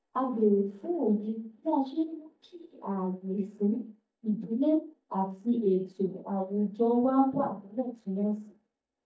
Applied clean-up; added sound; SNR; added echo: neural mask model DeepFilterNet 3.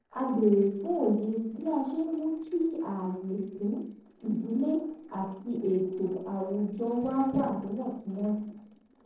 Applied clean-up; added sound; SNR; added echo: neural separator model SepFormer DNS4.